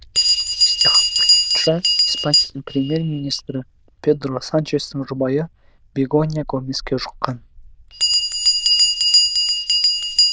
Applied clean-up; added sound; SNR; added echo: neural diffusion model UNIVERSE++.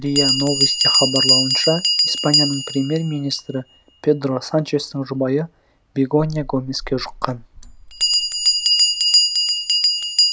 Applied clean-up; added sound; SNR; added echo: none; Bell; -2 dB; none.